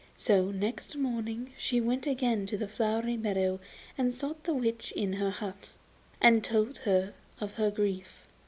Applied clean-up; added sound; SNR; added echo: none; none; none; none.